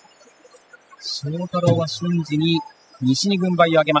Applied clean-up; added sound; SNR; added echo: classical method spectral subtraction.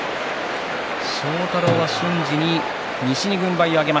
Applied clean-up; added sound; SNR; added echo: none; Drum; 10 dB; none.